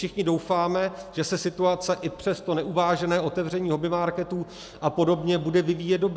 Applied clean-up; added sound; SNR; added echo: none; none; none; none.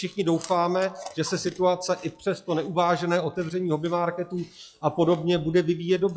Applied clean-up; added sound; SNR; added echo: classical method log-MMSE.